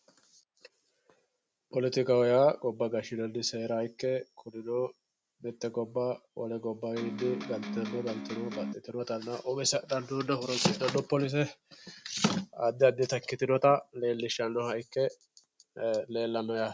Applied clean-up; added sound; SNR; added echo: none; Electric guitar; 6 dB; none.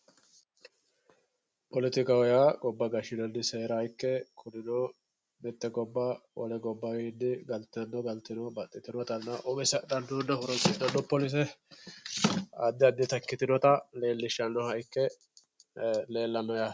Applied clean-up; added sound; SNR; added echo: none; none; none; none.